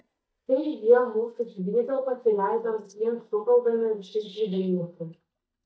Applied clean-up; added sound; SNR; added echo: neural mask model DeepFilterNet 3.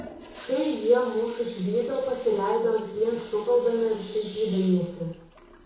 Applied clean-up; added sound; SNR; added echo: none; Toilet flush; 17 dB; reverberation time 0.6 s.